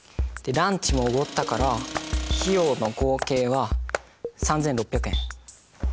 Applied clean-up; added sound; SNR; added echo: none; Accelerating, revving, vroom; 11 dB; none.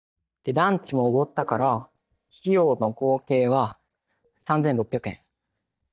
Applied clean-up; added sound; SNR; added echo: neural mask model DeepFilterNet 3.